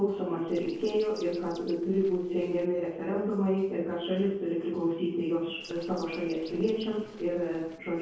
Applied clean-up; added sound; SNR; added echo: neural separator model SepFormer DNS4.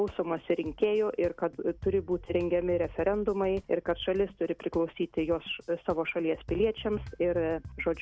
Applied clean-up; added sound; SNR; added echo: none; none; none; none.